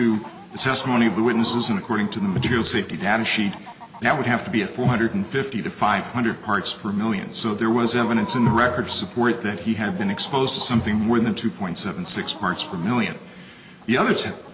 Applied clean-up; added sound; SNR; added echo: none; Chicken, rooster; 18 dB; none.